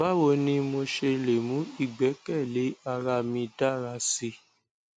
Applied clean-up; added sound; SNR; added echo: none; none; none; none.